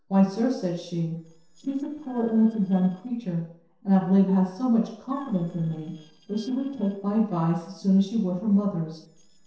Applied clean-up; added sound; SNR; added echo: neural separator model SepFormer DNS4.